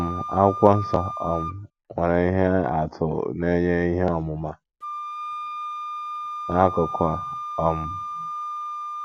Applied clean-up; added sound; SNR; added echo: none; Wind instrument, woodwind instrument; 9 dB; none.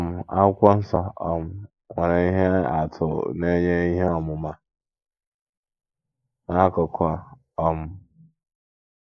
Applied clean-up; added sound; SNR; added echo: neural mask model Resemble Enhance denoiser.